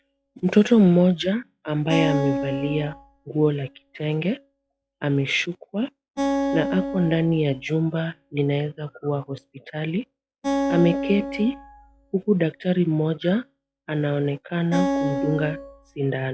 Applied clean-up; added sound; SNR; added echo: classical method log-MMSE.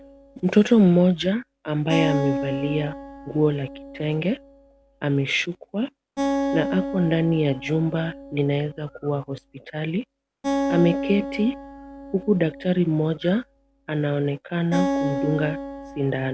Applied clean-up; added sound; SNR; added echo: none; Acoustic guitar; 7 dB; none.